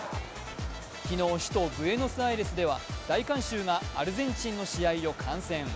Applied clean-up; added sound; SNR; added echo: none; none; none; none.